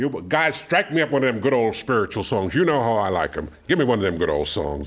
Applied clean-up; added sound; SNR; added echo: none; none; none; none.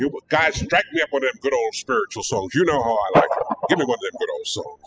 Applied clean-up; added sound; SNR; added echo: classical method spectral subtraction.